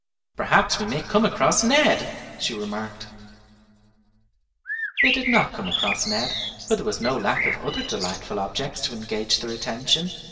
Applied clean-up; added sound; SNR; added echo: none; Bird; 2 dB; reverberation time 2.5 s.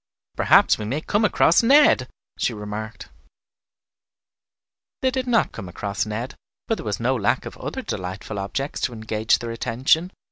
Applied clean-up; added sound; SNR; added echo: none; none; none; none.